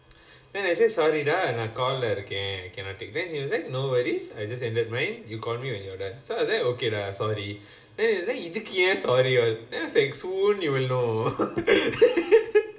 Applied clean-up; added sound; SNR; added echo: none; none; none; reverberation time 1.6 s.